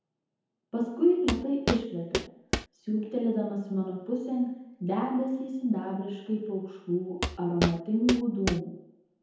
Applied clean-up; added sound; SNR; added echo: none; Walk, footsteps; 3 dB; reverberation time 1.0 s.